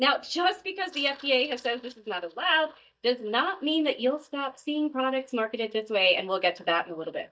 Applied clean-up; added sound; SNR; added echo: neural mask model DeepFilterNet 3.